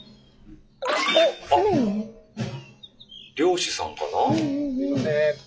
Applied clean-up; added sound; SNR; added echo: classical method log-MMSE.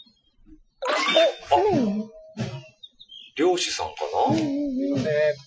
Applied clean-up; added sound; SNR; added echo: classical method Wiener filter.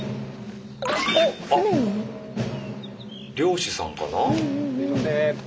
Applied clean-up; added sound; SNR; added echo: none; none; none; none.